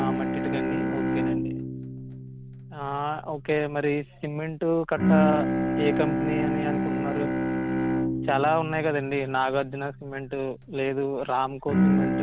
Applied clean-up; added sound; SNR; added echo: none; Bowed string instrument; -1 dB; none.